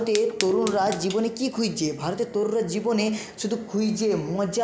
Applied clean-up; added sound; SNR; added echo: none; Fire; 16 dB; none.